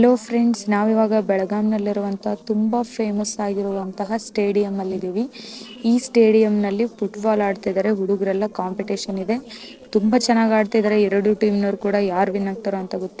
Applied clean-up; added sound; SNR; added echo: neural separator model SepFormer DNS4.